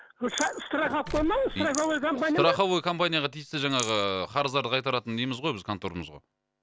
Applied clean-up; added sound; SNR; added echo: none; Rattle + Mechanisms; 13 dB; none.